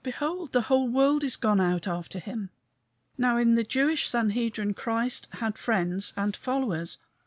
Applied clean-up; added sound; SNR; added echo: none; none; none; none.